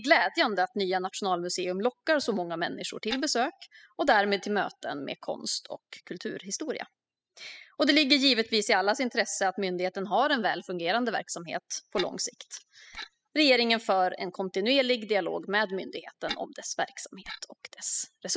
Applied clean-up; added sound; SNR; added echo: classical method spectral subtraction.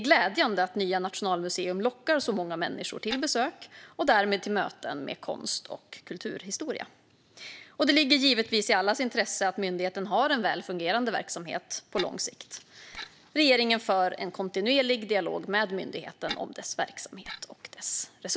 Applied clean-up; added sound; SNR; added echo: none; Clock; 14 dB; none.